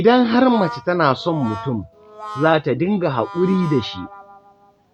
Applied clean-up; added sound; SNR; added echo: none; Brass instrument; 16 dB; none.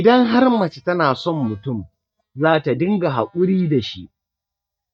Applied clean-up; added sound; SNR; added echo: neural mask model DeepFilterNet 3.